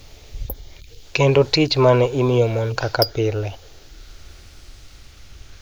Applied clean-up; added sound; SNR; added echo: neural mask model Resemble Enhance denoiser.